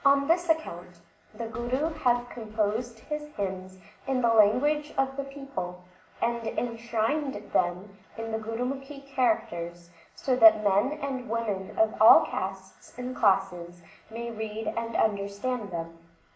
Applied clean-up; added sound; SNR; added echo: none; Train; 20 dB; reverberation time 0.4 s.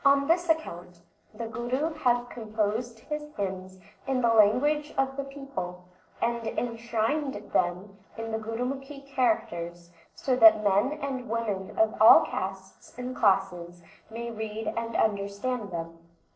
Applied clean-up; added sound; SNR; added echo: neural separator model SepFormer DNS4.